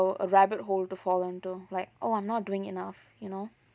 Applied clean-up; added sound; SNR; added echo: none; none; none; none.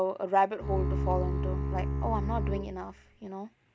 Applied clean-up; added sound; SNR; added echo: none; Bowed string instrument; -1 dB; none.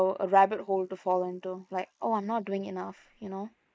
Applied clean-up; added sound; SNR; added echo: neural mask model Resemble Enhance denoiser.